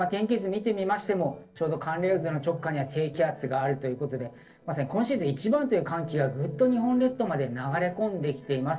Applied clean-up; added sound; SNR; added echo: neural separator model SepFormer DNS4.